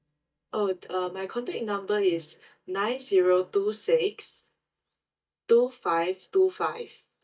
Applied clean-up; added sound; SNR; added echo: neural mask model DeepFilterNet 3.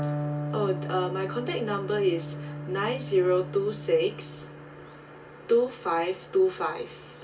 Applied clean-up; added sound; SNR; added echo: none; Electric guitar; 8 dB; reverberation time 0.2 s.